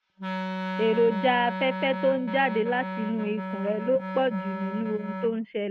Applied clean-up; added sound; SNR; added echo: neural mask model RNNoise.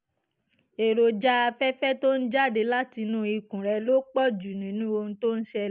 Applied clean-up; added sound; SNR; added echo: none; none; none; none.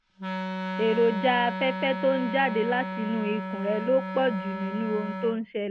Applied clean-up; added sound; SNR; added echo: none; Wind instrument, woodwind instrument; 6 dB; none.